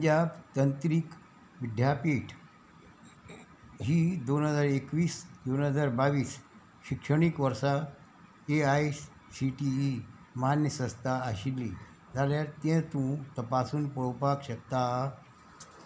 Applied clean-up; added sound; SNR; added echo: none; none; none; none.